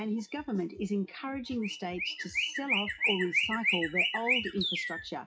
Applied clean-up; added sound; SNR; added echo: classical method WPE with log-MMSE.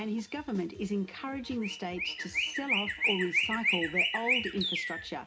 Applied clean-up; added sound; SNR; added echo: none; Chirp, tweet; -2 dB; reverberation time 0.3 s.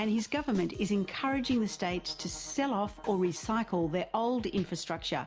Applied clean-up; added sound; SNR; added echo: none; none; none; none.